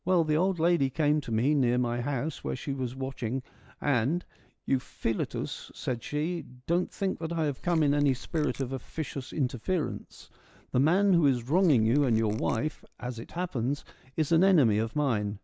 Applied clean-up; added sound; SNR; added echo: none; Squeak / Tools; 12 dB; none.